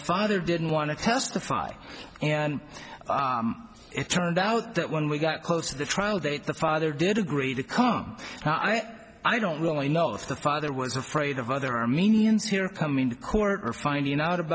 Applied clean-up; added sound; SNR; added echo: none; none; none; none.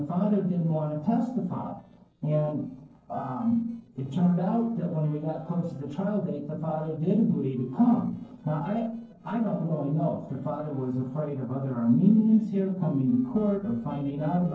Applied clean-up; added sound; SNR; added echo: neural separator model SepFormer DNS4.